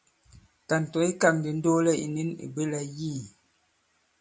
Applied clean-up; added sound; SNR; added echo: none; none; none; none.